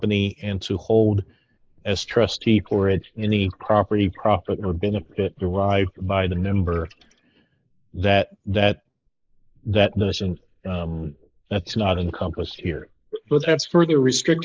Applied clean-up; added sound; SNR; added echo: neural mask model Resemble Enhance denoiser.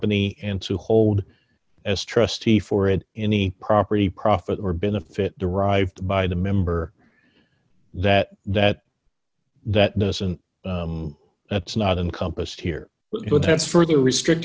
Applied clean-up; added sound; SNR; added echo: none; none; none; none.